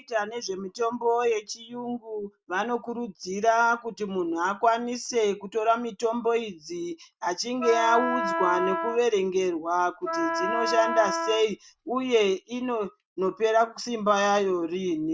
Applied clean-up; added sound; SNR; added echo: none; Wind instrument, woodwind instrument; 3 dB; none.